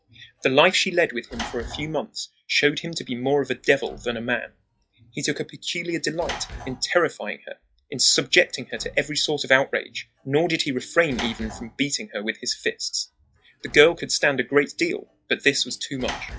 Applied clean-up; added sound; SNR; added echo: classical method log-MMSE.